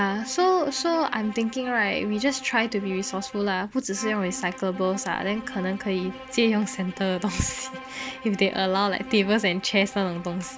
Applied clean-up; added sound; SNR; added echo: none; Bowed string instrument; 15 dB; none.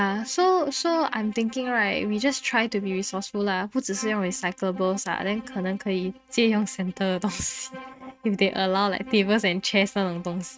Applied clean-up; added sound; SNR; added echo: neural mask model RNNoise.